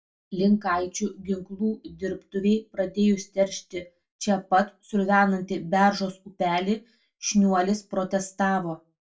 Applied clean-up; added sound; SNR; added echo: none; none; none; reverberation time 0.2 s.